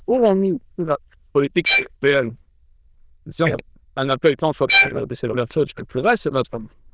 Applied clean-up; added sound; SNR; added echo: neural diffusion model UNIVERSE++.